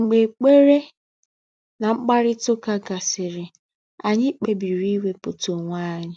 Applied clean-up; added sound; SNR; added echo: none; none; none; none.